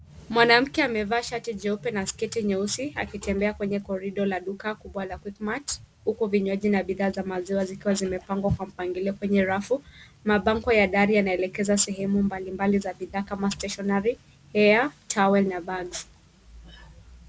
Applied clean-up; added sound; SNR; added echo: none; none; none; none.